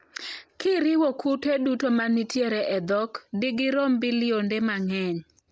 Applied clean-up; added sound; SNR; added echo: none; none; none; none.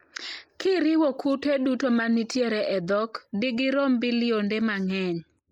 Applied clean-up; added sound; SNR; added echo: neural mask model Resemble Enhance denoiser.